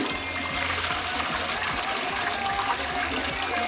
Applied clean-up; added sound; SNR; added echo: none; Trickle, dribble / Toilet flush / Hiss; -2 dB; reverberation time 0.7 s.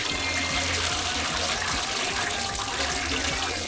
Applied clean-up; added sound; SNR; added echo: neural separator model SepFormer DNS4.